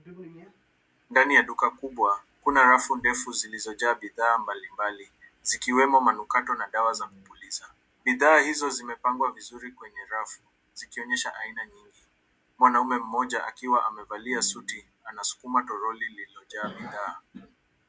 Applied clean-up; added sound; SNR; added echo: none; none; none; none.